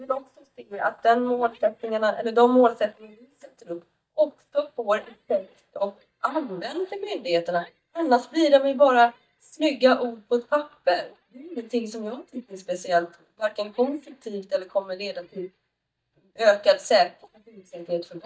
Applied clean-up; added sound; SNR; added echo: neural mask model DeepFilterNet 3.